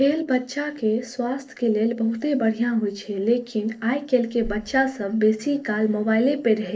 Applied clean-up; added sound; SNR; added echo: neural separator model SepFormer DNS4.